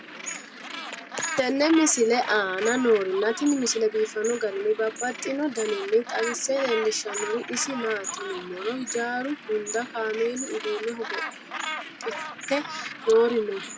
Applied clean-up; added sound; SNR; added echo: none; Gull, seagull; 10 dB; none.